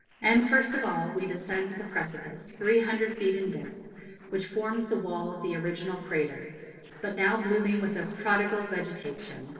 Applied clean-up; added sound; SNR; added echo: neural separator model SepFormer DNS4.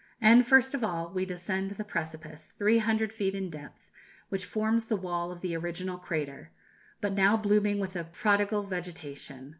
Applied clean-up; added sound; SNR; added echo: none; none; none; none.